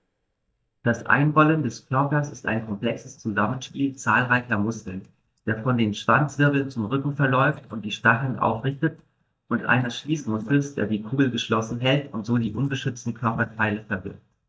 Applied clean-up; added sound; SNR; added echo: neural mask model DeepFilterNet 3.